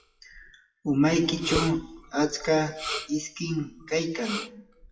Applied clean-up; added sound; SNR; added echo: classical method WPE with log-MMSE.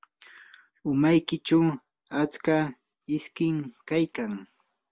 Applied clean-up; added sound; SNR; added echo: none; none; none; none.